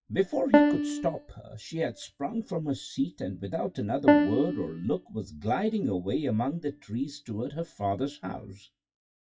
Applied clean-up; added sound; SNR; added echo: classical method WPE with log-MMSE.